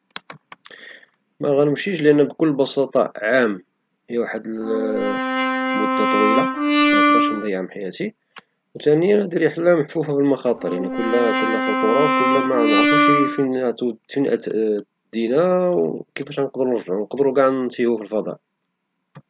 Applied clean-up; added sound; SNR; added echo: none; Brass instrument; -2 dB; none.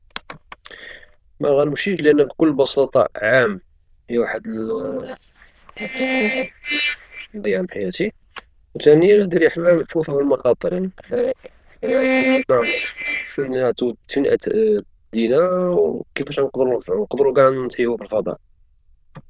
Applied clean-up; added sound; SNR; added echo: neural diffusion model UNIVERSE++.